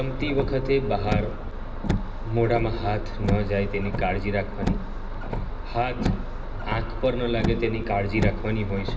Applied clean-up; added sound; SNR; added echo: none; Car; 1 dB; reverberation time 0.4 s.